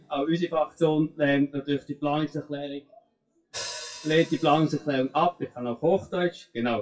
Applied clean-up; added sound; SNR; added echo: classical method WPE with log-MMSE.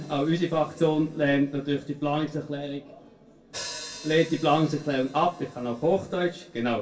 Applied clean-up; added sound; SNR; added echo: none; Hi-hat; 20 dB; reverberation time 0.2 s.